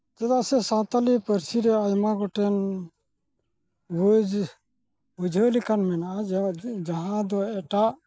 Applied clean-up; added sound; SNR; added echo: neural mask model Resemble Enhance denoiser.